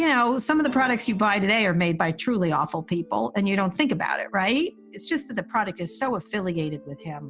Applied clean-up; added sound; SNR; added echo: none; Keyboard (musical); 17 dB; none.